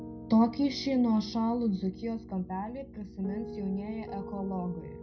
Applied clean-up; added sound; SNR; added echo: none; Piano; 12 dB; reverberation time 0.3 s.